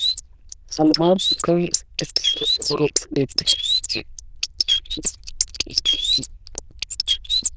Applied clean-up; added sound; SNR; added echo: neural diffusion model UNIVERSE++.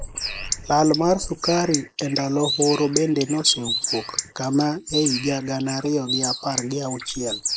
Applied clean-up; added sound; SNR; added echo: neural mask model Resemble Enhance denoiser.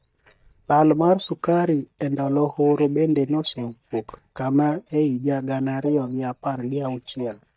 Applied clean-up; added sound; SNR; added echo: neural mask model DeepFilterNet 3.